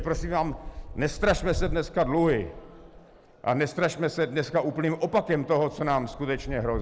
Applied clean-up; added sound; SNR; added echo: none; Wind; 10 dB; none.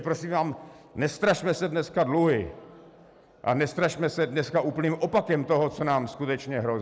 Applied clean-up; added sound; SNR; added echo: none; none; none; none.